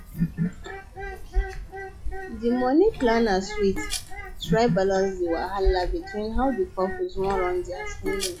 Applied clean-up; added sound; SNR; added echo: classical method log-MMSE.